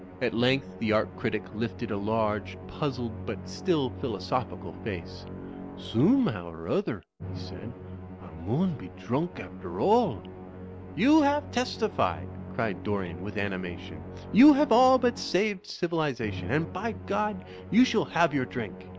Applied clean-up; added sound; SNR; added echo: none; Musical instrument; 13 dB; none.